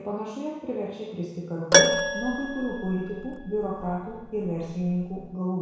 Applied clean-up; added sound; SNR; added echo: none; Keyboard (musical); -3 dB; reverberation time 1.1 s.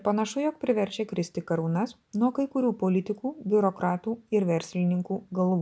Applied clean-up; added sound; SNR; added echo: none; none; none; none.